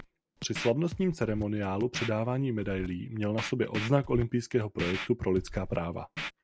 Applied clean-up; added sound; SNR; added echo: none; Scratching (performance technique); 11 dB; none.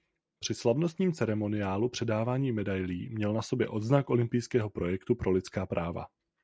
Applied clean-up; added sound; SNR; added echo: none; none; none; none.